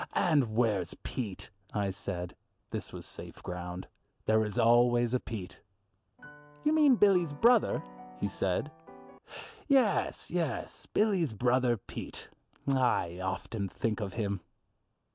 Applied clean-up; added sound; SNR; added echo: none; Piano + Snare drum; 18 dB; none.